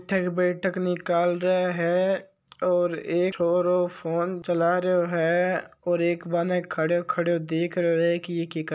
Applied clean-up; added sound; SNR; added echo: none; none; none; none.